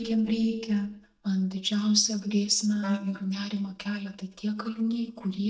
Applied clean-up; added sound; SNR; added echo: neural mask model DeepFilterNet 3.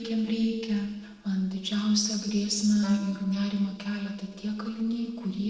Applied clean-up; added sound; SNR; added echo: neural separator model SepFormer DNS4.